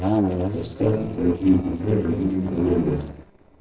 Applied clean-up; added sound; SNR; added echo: neural separator model SepFormer DNS4.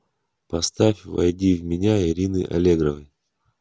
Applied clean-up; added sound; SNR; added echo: none; none; none; none.